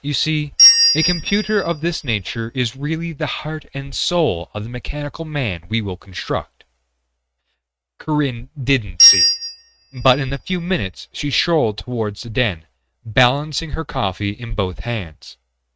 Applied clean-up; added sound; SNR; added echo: neural mask model RNNoise.